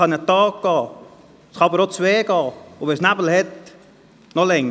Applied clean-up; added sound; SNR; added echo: none; none; none; none.